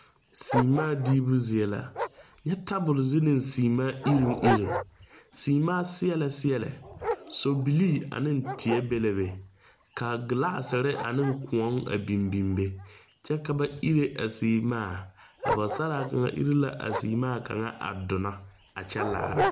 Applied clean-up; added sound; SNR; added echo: none; Dog; 9 dB; none.